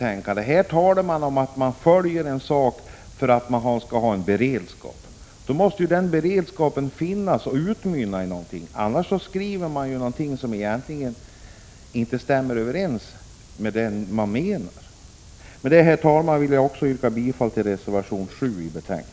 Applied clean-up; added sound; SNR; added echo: none; none; none; none.